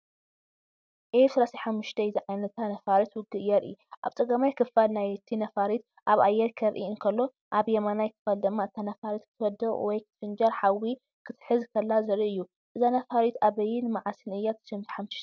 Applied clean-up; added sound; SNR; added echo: none; none; none; none.